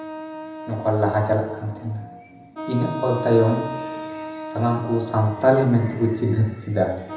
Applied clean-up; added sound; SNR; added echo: none; Wind instrument, woodwind instrument; 12 dB; reverberation time 0.9 s.